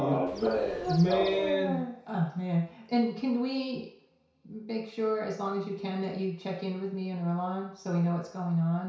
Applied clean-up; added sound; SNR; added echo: none; Chirp, tweet; 17 dB; reverberation time 0.6 s.